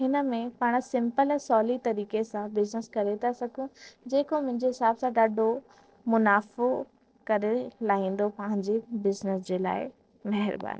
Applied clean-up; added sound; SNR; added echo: neural separator model SepFormer DNS4.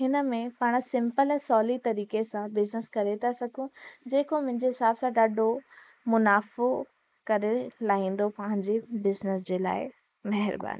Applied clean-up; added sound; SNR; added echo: neural mask model Resemble Enhance denoiser.